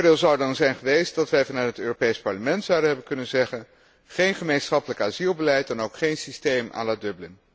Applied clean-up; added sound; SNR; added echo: none; none; none; none.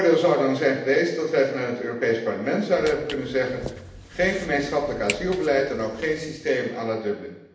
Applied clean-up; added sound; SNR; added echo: none; Walk, footsteps; 15 dB; reverberation time 0.8 s.